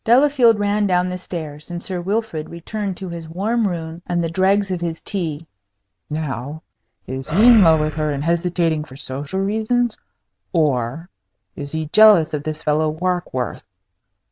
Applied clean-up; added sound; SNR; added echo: none; Animal; 7 dB; none.